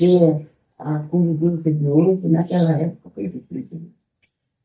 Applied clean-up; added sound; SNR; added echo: neural mask model DeepFilterNet 3.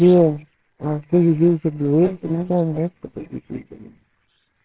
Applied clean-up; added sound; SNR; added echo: neural separator model SepFormer WHAMR!.